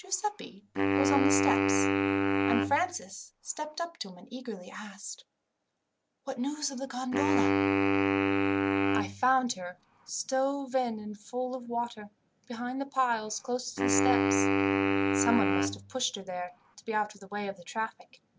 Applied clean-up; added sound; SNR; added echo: none; Wind instrument, woodwind instrument; -5 dB; none.